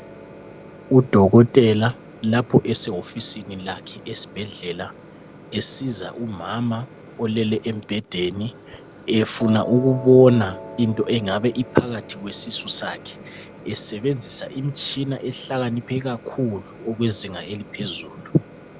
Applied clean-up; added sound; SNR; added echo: none; Microwave oven + Piano; 18 dB; none.